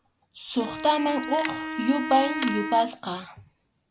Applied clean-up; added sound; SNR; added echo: none; Camera + Wind instrument, woodwind instrument; 7 dB; none.